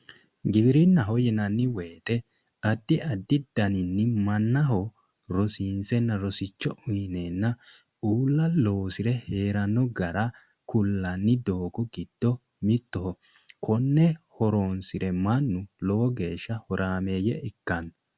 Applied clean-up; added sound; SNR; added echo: none; none; none; none.